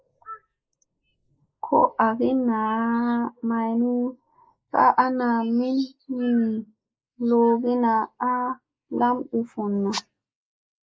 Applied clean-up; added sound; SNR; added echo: neural mask model Resemble Enhance denoiser.